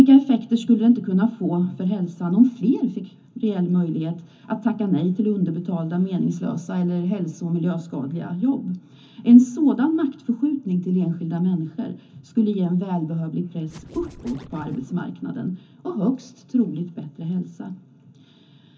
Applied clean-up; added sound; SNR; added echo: none; Scratching (performance technique); 19 dB; reverberation time 0.3 s.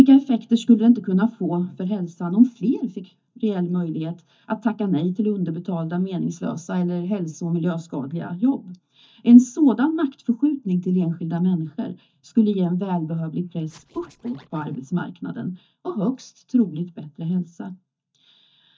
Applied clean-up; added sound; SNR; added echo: neural mask model DeepFilterNet 3.